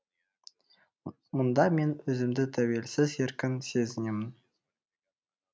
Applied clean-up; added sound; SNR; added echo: none; none; none; none.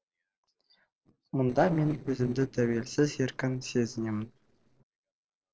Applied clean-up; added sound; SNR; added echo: neural separator model SepFormer DNS4.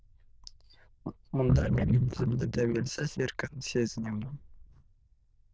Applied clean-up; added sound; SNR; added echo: neural diffusion model UNIVERSE++.